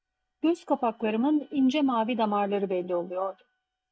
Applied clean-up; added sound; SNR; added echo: neural mask model DeepFilterNet 3.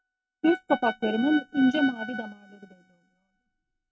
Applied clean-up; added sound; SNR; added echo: neural mask model RNNoise.